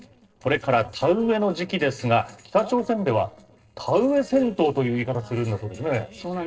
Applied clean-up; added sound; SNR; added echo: neural separator model SepFormer DNS4.